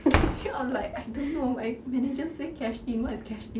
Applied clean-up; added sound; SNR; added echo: none; Slam; 3 dB; none.